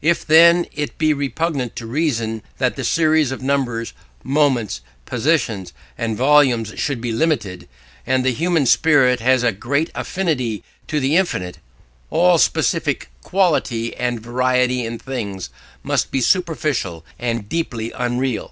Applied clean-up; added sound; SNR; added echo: none; none; none; none.